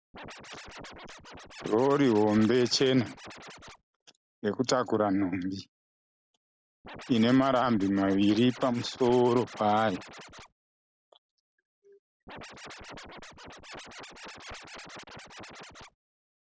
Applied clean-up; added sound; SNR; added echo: none; Scratching (performance technique); 16 dB; none.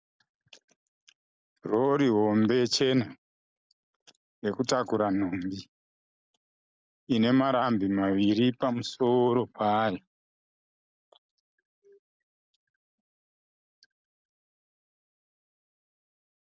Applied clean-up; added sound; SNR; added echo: none; none; none; none.